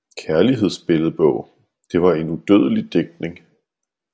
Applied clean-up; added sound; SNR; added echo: none; none; none; none.